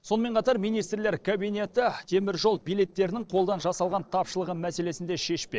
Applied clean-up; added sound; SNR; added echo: neural separator model SepFormer DNS4.